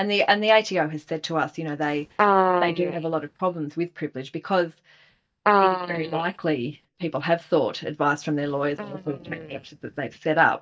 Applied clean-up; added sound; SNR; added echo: neural mask model DeepFilterNet 3.